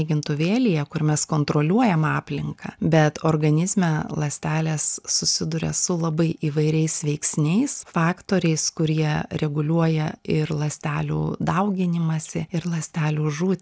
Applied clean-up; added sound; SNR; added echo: none; none; none; none.